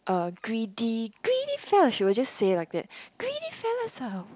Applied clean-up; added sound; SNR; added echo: none; none; none; none.